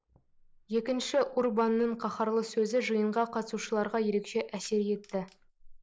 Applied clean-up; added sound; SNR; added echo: neural mask model Resemble Enhance denoiser.